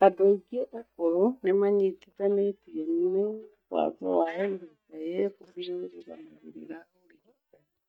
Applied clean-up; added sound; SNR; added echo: neural mask model DeepFilterNet 3.